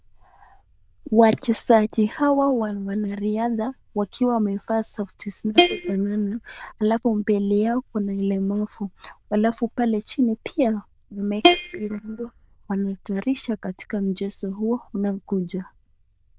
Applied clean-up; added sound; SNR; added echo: neural diffusion model UNIVERSE++.